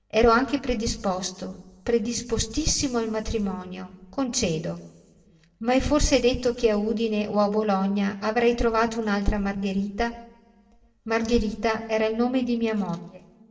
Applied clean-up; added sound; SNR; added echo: none; none; none; reverberation time 1.5 s.